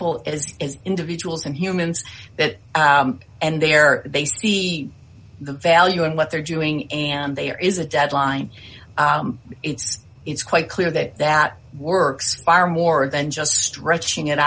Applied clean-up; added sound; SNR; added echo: none; none; none; none.